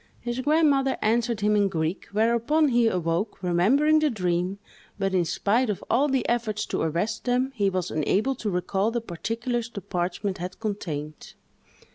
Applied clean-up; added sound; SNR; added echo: none; none; none; none.